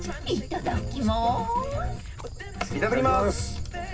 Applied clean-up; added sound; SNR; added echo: none; Dog; 9 dB; reverberation time 0.4 s.